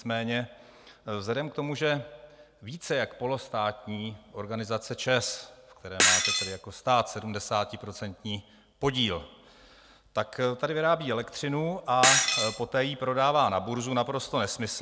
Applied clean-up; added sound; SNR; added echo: none; Shatter; -1 dB; none.